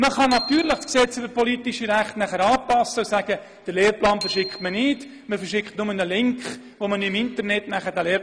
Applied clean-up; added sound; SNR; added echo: none; Bicycle bell; 15 dB; none.